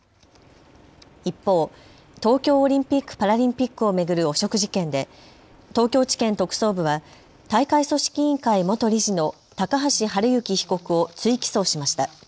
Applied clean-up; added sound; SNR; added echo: none; none; none; none.